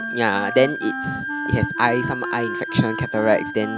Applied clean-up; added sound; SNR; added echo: none; Wind instrument, woodwind instrument + Wind instrument, woodwind instrument; 6 dB; none.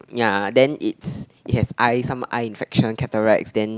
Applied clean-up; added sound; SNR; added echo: none; none; none; none.